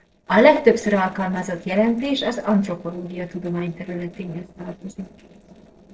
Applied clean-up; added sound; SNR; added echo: neural separator model SepFormer DNS4.